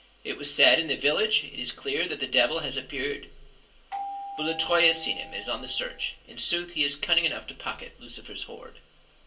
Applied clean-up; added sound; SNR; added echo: none; Doorbell; 10 dB; reverberation time 0.2 s.